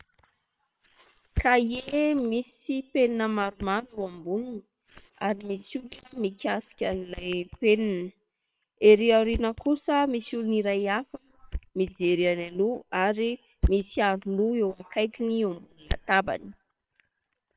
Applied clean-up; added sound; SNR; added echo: neural separator model SepFormer WHAM!.